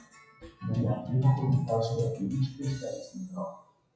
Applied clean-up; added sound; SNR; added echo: classical method WPE with log-MMSE.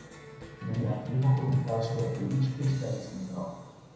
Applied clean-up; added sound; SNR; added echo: none; Cheering; 15 dB; reverberation time 1.0 s.